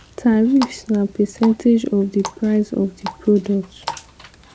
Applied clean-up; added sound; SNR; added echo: none; Water tap, faucet; 16 dB; none.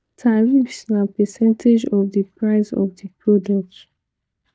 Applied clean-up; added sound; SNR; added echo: neural mask model DeepFilterNet 3.